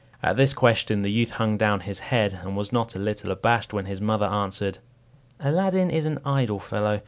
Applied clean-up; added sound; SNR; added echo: none; none; none; none.